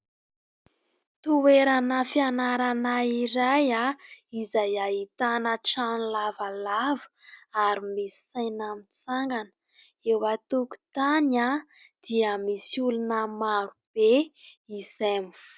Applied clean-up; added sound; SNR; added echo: none; none; none; none.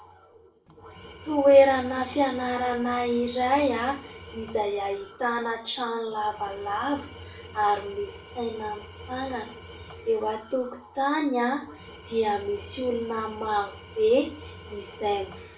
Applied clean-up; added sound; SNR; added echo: none; Tools; 18 dB; reverberation time 0.3 s.